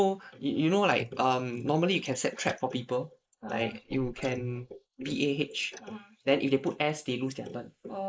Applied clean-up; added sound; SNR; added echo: neural mask model Resemble Enhance denoiser.